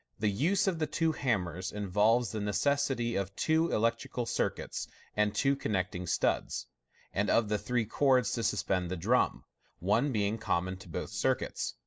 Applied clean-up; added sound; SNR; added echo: neural mask model Resemble Enhance denoiser.